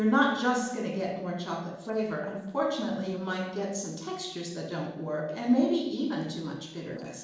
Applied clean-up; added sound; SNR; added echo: neural separator model SepFormer DNS4.